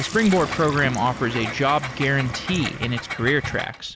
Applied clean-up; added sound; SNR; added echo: none; Sink (filling or washing) + Engine; 9 dB; none.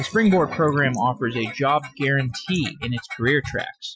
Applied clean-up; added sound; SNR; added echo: classical method Wiener filter.